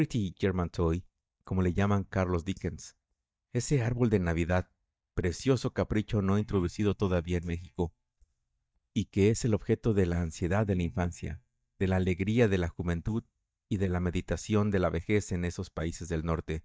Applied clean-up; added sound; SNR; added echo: neural mask model DeepFilterNet 3.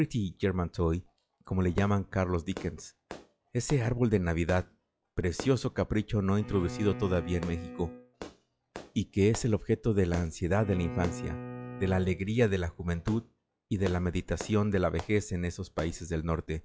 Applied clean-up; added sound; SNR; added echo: classical method log-MMSE.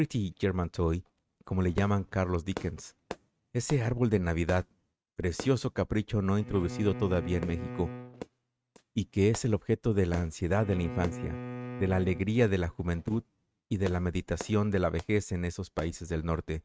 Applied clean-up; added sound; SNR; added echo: neural mask model RNNoise.